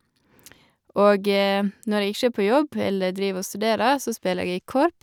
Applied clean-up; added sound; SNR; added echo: none; none; none; none.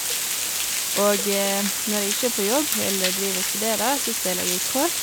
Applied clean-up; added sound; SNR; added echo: none; Water; -1 dB; none.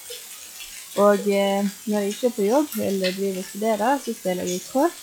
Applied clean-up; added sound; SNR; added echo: classical method log-MMSE.